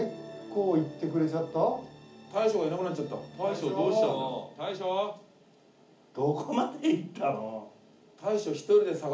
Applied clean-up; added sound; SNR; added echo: none; none; none; reverberation time 0.4 s.